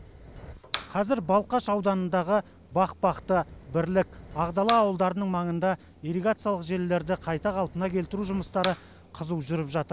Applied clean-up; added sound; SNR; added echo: none; Fire; 17 dB; none.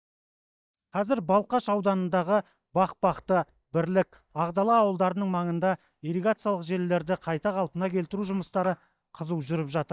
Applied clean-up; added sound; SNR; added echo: neural mask model DeepFilterNet 3.